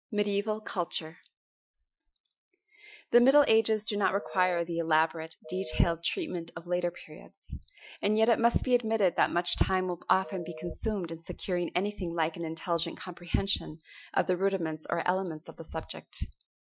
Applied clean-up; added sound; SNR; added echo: classical method Wiener filter.